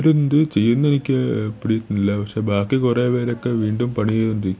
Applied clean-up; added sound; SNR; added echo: none; none; none; none.